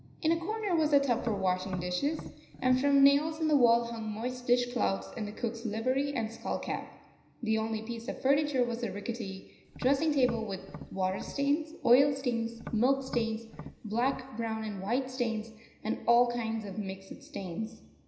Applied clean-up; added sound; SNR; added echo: none; Tap; 14 dB; reverberation time 0.9 s.